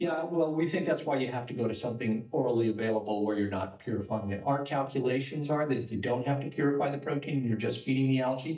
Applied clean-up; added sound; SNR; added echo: neural mask model DeepFilterNet 3.